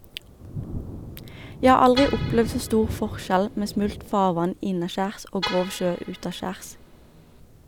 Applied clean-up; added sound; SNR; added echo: none; Thunder + Vehicle horn, car horn, honking; 10 dB; none.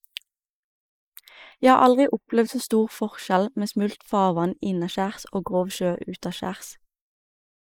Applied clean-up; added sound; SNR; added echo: neural mask model Resemble Enhance denoiser.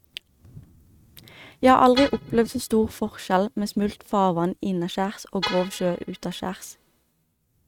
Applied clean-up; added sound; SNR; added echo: neural mask model RNNoise.